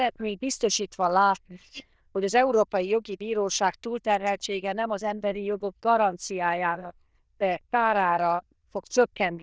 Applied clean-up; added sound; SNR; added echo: neural diffusion model UNIVERSE++.